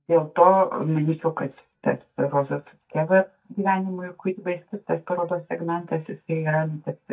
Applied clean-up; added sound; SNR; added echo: neural mask model DeepFilterNet 3.